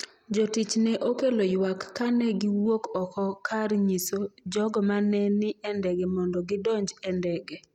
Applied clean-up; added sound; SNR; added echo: none; none; none; none.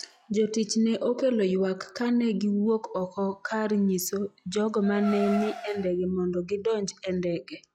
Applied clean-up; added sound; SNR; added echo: classical method log-MMSE.